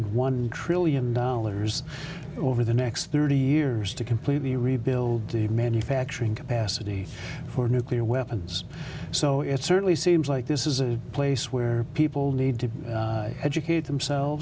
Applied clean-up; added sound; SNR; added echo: none; none; none; none.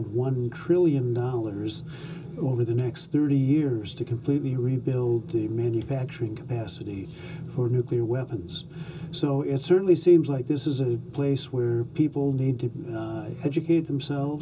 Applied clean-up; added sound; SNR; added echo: none; none; none; reverberation time 0.2 s.